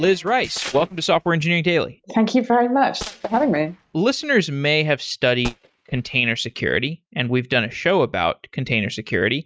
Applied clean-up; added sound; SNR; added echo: neural mask model RNNoise.